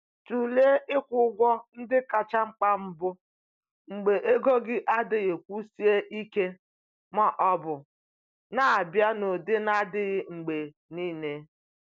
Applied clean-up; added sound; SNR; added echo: none; none; none; none.